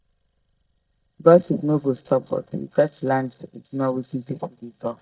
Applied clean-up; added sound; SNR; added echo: neural mask model DeepFilterNet 3.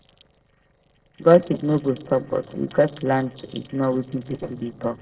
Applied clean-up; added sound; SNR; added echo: neural separator model SepFormer DNS4.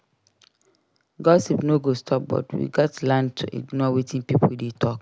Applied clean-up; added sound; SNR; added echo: none; none; none; none.